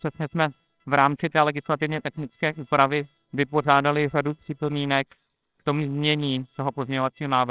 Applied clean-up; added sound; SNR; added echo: neural separator model SepFormer WHAMR!.